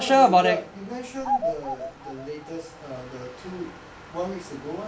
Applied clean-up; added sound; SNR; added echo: none; Bird vocalization, bird call, bird song; 7 dB; none.